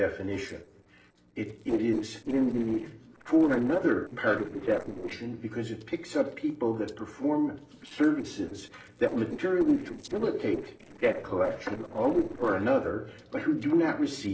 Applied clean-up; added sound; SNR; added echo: neural separator model SepFormer DNS4.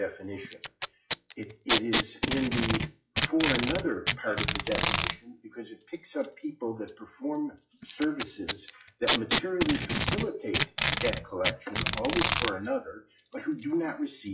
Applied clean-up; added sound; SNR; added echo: classical method WPE with log-MMSE.